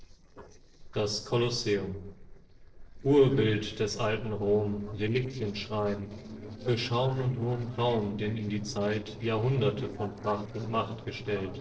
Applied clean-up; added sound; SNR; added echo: neural separator model SepFormer DNS4.